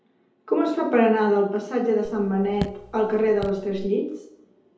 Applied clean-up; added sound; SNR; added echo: none; Raindrop / Drip; 13 dB; reverberation time 2.1 s.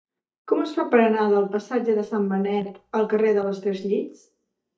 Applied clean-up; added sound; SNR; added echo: neural mask model DeepFilterNet 3.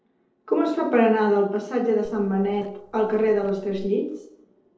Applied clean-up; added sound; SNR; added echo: neural separator model SepFormer DNS4.